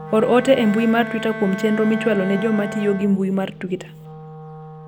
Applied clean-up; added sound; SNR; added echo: none; Bowed string instrument + Wind instrument, woodwind instrument; 11 dB; none.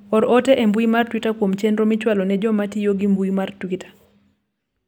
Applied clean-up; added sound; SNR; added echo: none; none; none; none.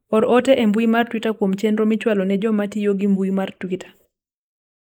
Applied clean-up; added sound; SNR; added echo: neural mask model Resemble Enhance denoiser.